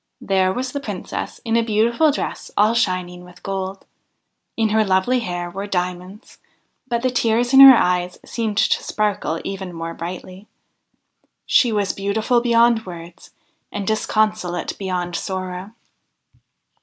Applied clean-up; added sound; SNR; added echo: none; none; none; none.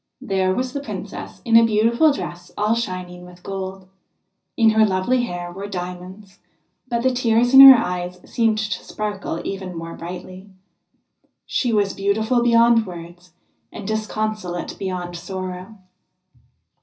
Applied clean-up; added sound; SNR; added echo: none; none; none; reverberation time 0.4 s.